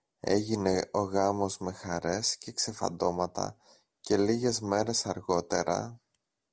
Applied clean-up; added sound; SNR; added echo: none; none; none; none.